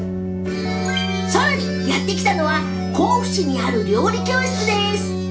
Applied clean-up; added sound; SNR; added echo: none; Keyboard (musical); 1 dB; reverberation time 0.3 s.